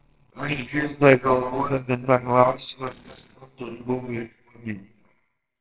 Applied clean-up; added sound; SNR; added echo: neural separator model SepFormer WHAMR!.